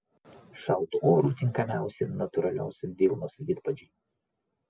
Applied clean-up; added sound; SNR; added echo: none; none; none; none.